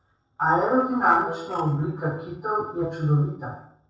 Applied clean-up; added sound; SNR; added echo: neural separator model SepFormer DNS4.